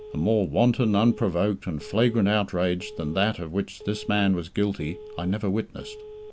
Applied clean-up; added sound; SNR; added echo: none; Telephone; 18 dB; none.